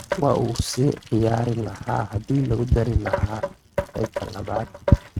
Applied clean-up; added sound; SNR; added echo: neural mask model RNNoise.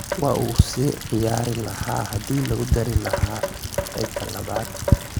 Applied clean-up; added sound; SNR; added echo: none; Rain; -1 dB; none.